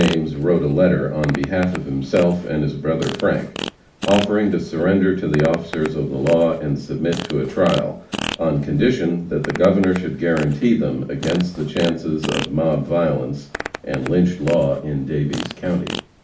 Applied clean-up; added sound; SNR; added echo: none; Fart; 13 dB; reverberation time 0.4 s.